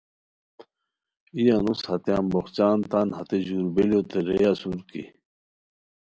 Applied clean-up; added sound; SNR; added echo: none; none; none; none.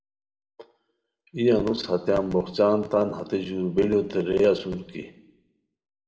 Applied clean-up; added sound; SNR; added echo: none; none; none; reverberation time 0.7 s.